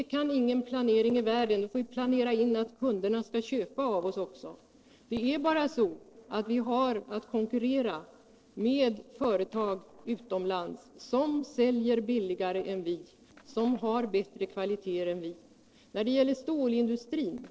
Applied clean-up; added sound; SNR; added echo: neural separator model SepFormer DNS4.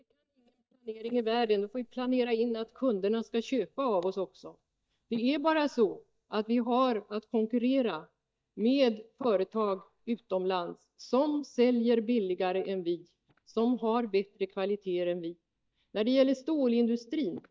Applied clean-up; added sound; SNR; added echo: neural mask model DeepFilterNet 3.